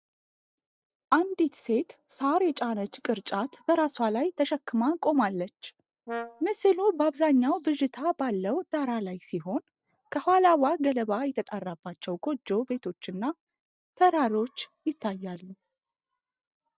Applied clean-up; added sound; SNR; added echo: neural separator model SepFormer DNS4.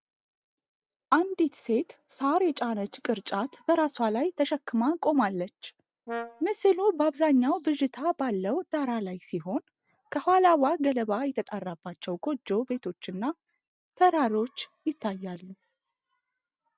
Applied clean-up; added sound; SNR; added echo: none; Brass instrument; 13 dB; none.